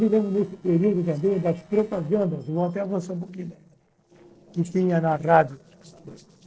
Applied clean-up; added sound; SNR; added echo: neural separator model SepFormer DNS4.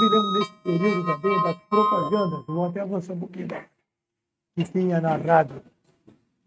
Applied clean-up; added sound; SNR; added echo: neural mask model RNNoise.